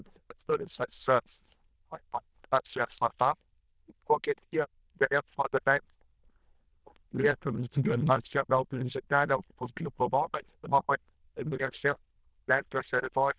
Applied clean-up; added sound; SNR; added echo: neural diffusion model UNIVERSE++.